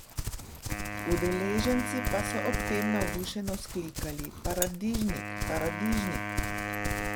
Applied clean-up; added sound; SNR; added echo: none; Wind instrument, woodwind instrument + Livestock, farm animals, working animals; 0 dB; none.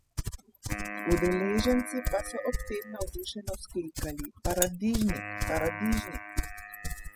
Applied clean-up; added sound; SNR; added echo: classical method spectral subtraction.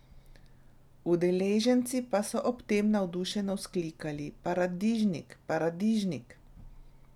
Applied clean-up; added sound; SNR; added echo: none; none; none; none.